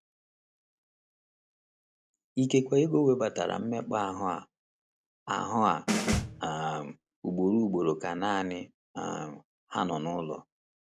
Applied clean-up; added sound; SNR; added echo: none; Snare drum; 1 dB; none.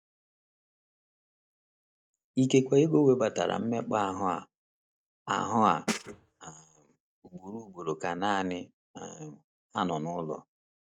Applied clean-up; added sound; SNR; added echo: neural mask model DeepFilterNet 3.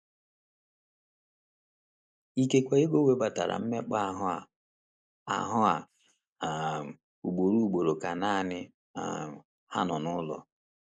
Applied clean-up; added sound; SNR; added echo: neural mask model Resemble Enhance denoiser.